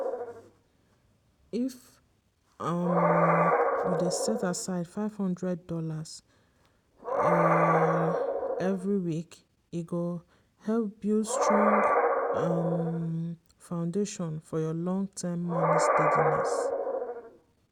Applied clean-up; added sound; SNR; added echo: none; Animal; -2 dB; none.